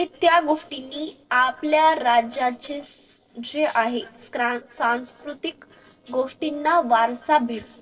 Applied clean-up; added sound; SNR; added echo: neural separator model SepFormer DNS4.